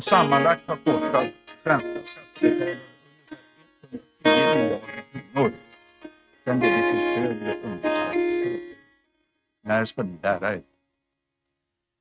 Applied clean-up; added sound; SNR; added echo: neural mask model RNNoise.